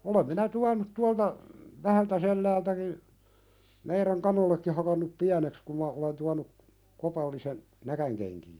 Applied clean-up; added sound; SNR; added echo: none; none; none; none.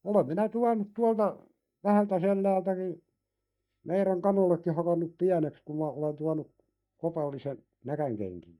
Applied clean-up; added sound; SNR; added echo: neural mask model DeepFilterNet 3.